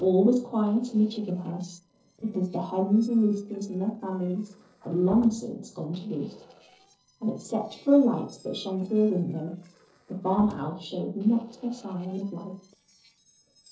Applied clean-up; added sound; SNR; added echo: neural separator model SepFormer DNS4.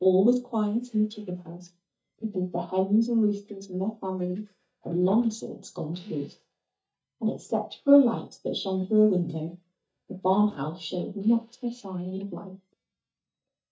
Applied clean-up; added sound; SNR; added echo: neural mask model DeepFilterNet 3.